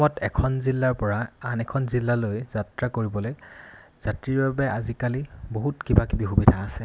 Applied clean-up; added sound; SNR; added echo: none; none; none; none.